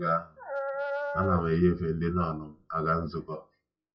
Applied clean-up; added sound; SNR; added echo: classical method WPE with log-MMSE.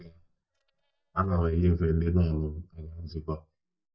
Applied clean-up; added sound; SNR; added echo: neural mask model DeepFilterNet 3.